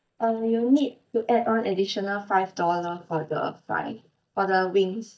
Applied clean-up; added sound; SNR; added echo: neural mask model DeepFilterNet 3.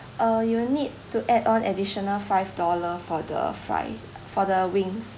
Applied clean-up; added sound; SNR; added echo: none; none; none; none.